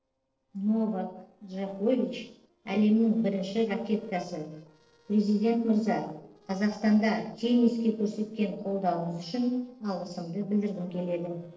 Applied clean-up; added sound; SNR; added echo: neural separator model SepFormer DNS4.